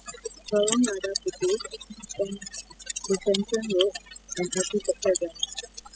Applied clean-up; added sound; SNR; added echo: classical method spectral subtraction.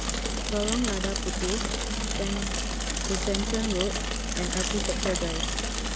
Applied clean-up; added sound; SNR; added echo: none; Mechanisms / Bicycle; -4 dB; none.